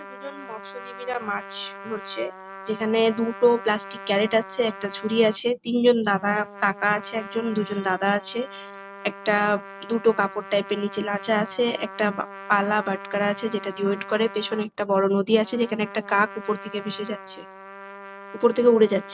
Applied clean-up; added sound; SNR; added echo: none; Trumpet; 16 dB; none.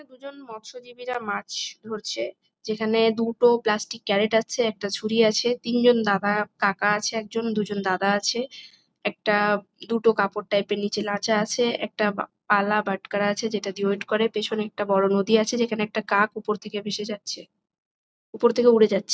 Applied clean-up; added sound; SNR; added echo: none; none; none; none.